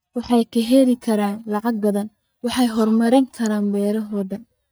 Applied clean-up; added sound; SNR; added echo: neural mask model DeepFilterNet 3.